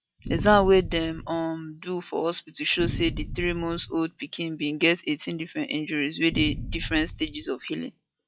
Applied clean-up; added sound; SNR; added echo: classical method log-MMSE.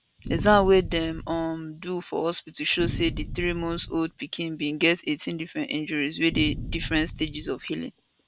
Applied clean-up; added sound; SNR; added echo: none; Boom; 9 dB; none.